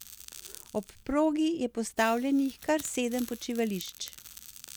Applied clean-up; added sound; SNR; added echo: none; Crackle; 18 dB; none.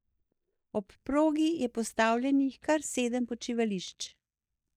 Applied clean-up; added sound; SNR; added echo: neural mask model DeepFilterNet 3.